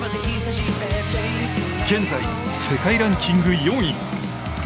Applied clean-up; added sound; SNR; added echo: none; none; none; none.